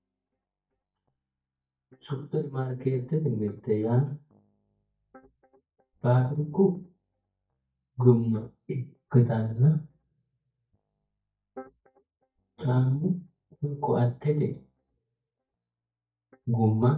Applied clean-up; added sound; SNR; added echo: neural mask model DeepFilterNet 3.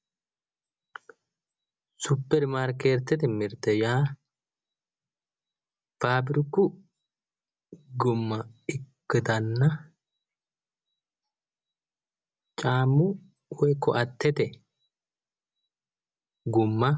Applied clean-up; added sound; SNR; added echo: none; none; none; none.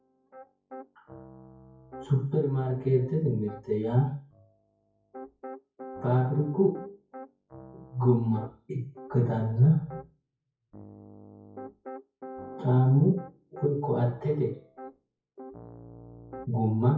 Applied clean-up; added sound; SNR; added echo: classical method WPE with log-MMSE.